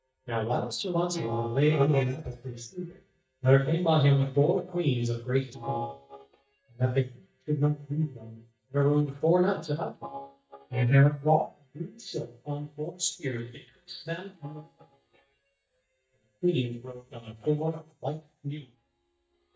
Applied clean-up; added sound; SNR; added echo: neural mask model DeepFilterNet 3.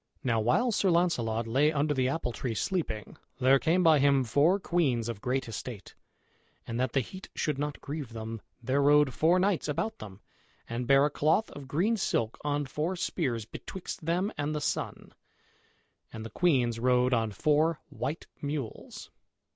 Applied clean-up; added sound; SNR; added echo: none; none; none; none.